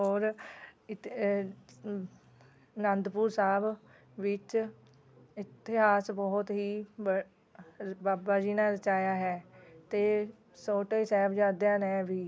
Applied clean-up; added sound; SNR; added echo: none; none; none; none.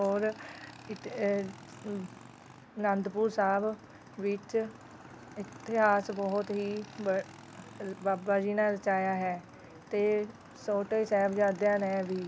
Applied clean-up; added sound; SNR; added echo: none; Motorcycle / Engine; 19 dB; none.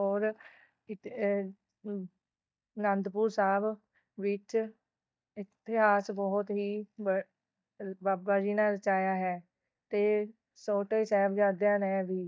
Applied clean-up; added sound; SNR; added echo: neural mask model DeepFilterNet 3.